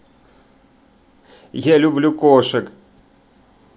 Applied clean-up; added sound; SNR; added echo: none; none; none; none.